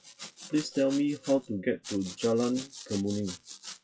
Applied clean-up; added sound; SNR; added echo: classical method WPE with log-MMSE.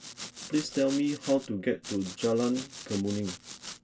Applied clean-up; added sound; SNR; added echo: none; Domestic sounds, home sounds; 13 dB; reverberation time 0.2 s.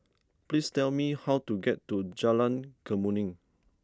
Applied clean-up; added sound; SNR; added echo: none; none; none; none.